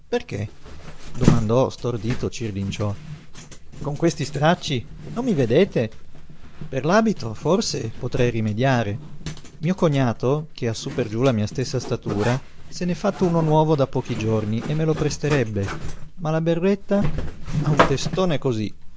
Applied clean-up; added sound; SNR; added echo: none; Zipper (clothing); 5 dB; none.